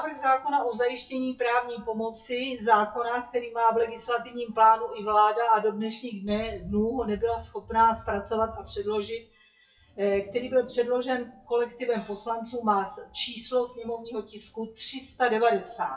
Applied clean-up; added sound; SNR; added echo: classical method WPE with log-MMSE.